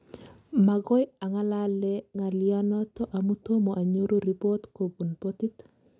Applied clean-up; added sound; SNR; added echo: none; none; none; none.